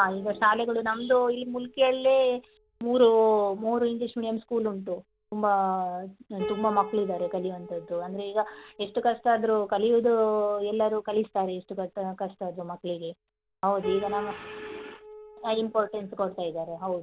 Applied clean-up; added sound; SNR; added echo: none; Piano; 17 dB; none.